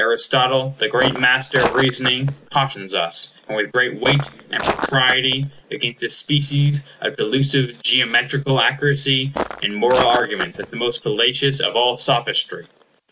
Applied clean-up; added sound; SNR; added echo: none; Walk, footsteps; 6 dB; none.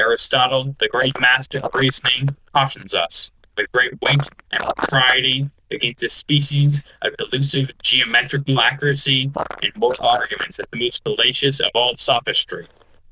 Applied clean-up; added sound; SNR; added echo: neural diffusion model UNIVERSE++.